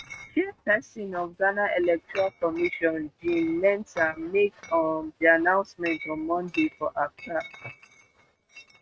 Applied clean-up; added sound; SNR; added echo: neural mask model RNNoise.